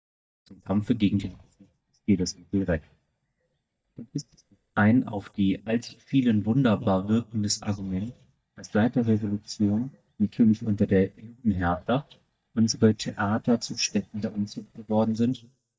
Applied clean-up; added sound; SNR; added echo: neural mask model DeepFilterNet 3.